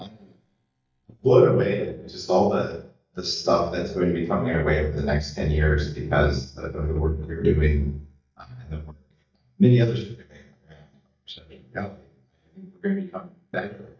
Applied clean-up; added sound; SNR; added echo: neural mask model DeepFilterNet 3.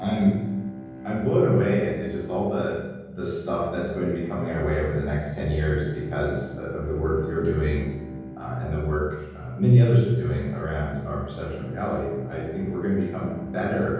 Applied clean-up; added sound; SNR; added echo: none; Bowed string instrument; 17 dB; reverberation time 1.3 s.